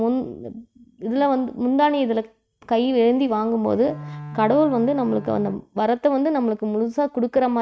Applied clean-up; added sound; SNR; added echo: neural mask model RNNoise.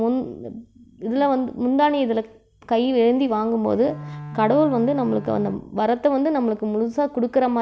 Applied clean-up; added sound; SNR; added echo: none; Bowed string instrument; 14 dB; none.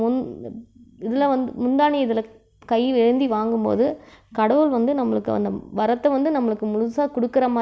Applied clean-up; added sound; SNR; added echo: none; none; none; none.